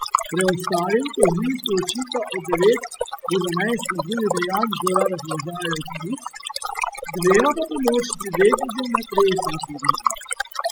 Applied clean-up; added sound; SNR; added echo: classical method spectral subtraction.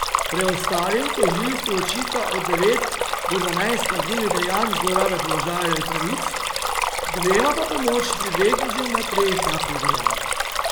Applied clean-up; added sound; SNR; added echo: none; Stream; -1 dB; none.